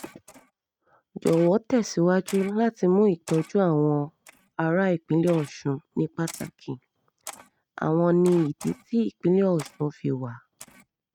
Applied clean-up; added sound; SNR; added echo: neural mask model RNNoise.